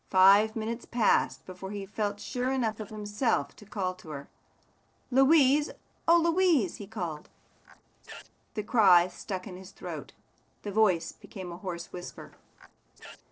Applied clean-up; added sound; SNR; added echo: neural separator model SepFormer DNS4.